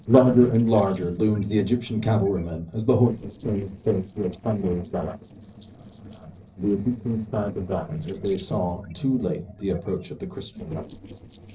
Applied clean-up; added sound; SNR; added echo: neural separator model SepFormer DNS4.